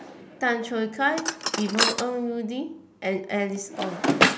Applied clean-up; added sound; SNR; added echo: none; Drawer open or close; 0 dB; none.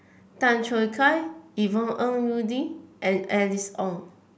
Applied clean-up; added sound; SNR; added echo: none; none; none; none.